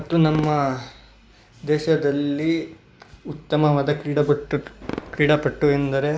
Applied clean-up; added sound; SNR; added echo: none; Fireworks; 19 dB; none.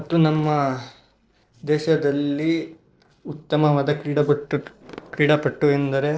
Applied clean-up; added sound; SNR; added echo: neural separator model SepFormer DNS4.